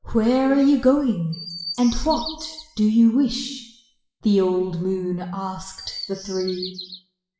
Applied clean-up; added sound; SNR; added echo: classical method WPE with log-MMSE.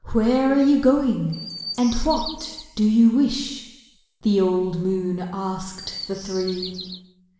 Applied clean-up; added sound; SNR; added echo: none; Chirp, tweet; 17 dB; reverberation time 1.1 s.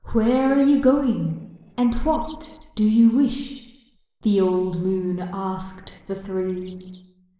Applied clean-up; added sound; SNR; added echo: neural separator model SepFormer DNS4.